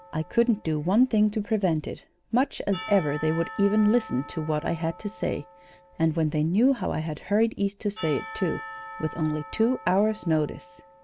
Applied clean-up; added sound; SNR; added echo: none; Church bell / Percussion; 17 dB; none.